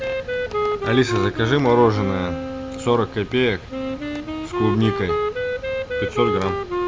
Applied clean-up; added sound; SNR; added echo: none; Wind instrument, woodwind instrument; 3 dB; none.